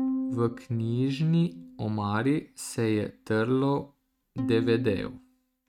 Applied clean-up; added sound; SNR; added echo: neural mask model RNNoise.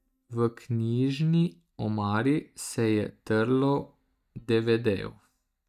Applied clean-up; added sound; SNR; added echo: neural mask model DeepFilterNet 3.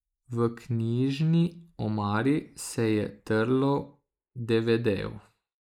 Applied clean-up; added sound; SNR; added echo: neural mask model Resemble Enhance denoiser.